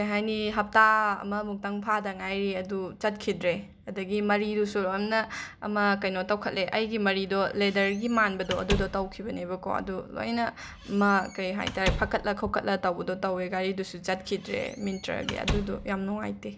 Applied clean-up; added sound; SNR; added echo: none; Squeak / Slam; 9 dB; none.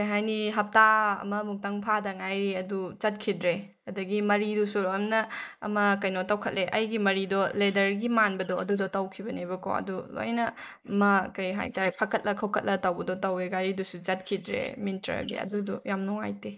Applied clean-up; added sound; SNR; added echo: neural mask model Resemble Enhance denoiser.